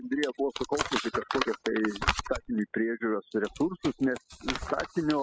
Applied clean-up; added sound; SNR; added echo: classical method spectral subtraction.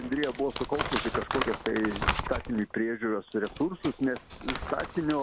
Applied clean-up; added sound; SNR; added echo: none; Crumpling, crinkling; 4 dB; none.